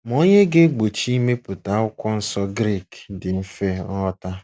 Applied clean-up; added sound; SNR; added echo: none; none; none; none.